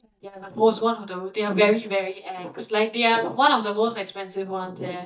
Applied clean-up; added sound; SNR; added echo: neural mask model DeepFilterNet 3.